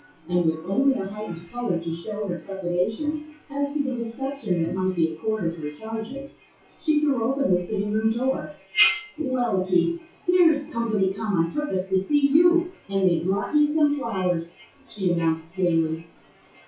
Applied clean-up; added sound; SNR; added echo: classical method WPE with log-MMSE.